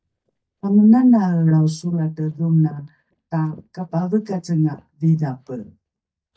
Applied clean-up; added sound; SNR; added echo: neural mask model DeepFilterNet 3.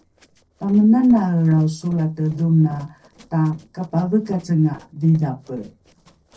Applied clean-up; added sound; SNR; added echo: neural separator model SepFormer DNS4.